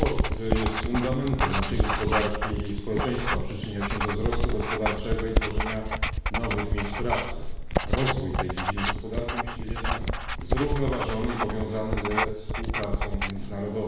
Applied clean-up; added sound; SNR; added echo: none; Writing; -3 dB; reverberation time 1.1 s.